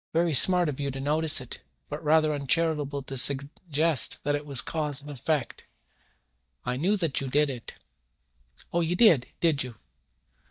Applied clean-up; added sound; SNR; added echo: neural mask model DeepFilterNet 3.